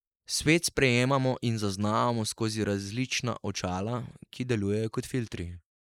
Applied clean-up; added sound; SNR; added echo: neural mask model Resemble Enhance denoiser.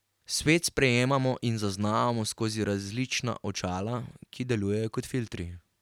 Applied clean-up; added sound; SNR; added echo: none; none; none; none.